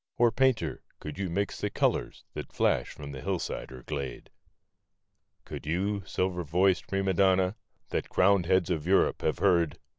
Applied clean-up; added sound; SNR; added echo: none; none; none; none.